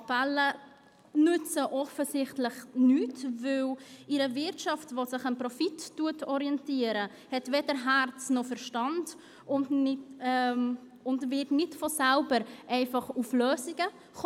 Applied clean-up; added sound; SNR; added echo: none; none; none; none.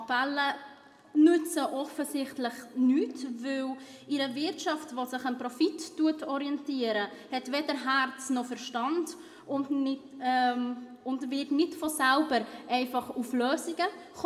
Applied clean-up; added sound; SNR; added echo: none; none; none; reverberation time 1.1 s.